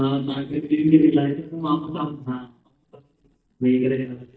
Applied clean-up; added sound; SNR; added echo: neural mask model DeepFilterNet 3.